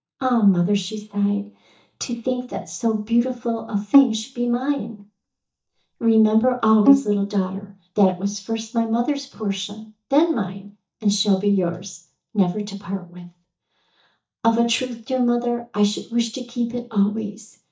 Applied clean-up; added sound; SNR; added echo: neural mask model DeepFilterNet 3.